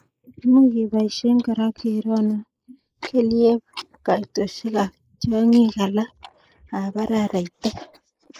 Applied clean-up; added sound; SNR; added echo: neural mask model Resemble Enhance denoiser.